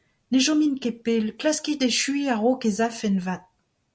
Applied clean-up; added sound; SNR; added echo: none; none; none; none.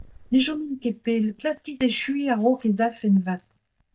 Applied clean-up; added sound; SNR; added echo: neural mask model DeepFilterNet 3.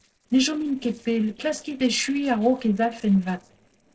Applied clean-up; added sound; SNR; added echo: neural separator model SepFormer DNS4.